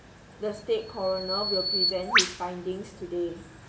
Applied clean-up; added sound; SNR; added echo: none; Bird vocalization, bird call, bird song; -1 dB; none.